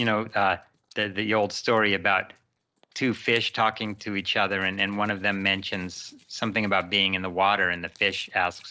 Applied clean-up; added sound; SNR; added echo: neural separator model SepFormer DNS4.